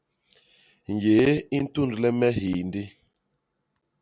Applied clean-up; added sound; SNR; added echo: none; none; none; none.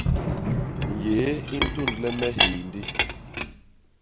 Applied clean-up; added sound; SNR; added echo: none; Chink, clink + Fireworks; -3 dB; none.